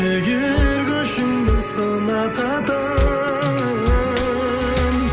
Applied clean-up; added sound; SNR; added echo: none; none; none; none.